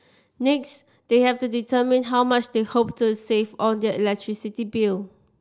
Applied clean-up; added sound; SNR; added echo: none; none; none; none.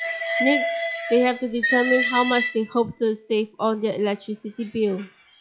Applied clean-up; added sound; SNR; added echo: classical method log-MMSE.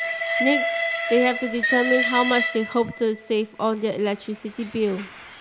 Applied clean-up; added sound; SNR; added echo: none; Train; 3 dB; none.